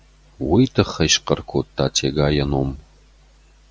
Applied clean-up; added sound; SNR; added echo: none; none; none; none.